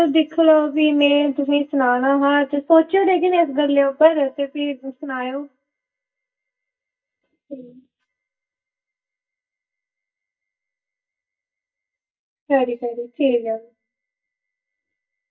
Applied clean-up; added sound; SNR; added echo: neural mask model DeepFilterNet 3.